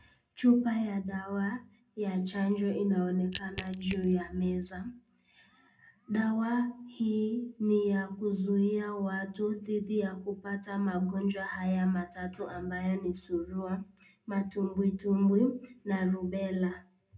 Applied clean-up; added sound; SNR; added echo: none; Crack / Crushing; 11 dB; reverberation time 0.2 s.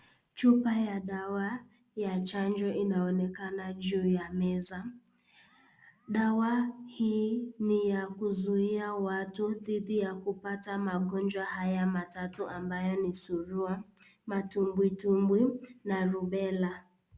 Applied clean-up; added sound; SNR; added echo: none; none; none; none.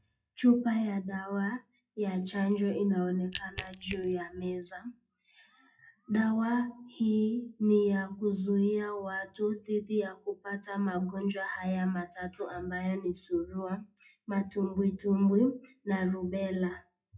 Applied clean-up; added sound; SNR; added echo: classical method WPE with log-MMSE.